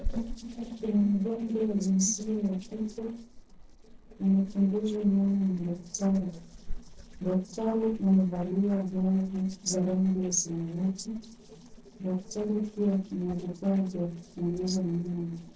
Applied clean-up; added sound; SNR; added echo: neural separator model SepFormer DNS4.